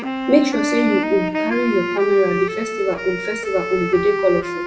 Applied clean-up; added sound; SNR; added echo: none; Wind instrument, woodwind instrument; 3 dB; reverberation time 0.6 s.